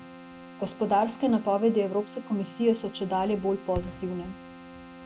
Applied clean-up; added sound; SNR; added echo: none; Fireworks + Keyboard (musical); 15 dB; none.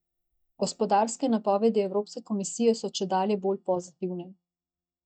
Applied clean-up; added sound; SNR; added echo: neural mask model DeepFilterNet 3.